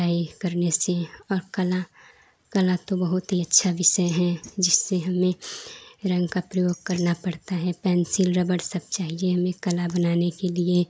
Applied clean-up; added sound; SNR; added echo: none; none; none; none.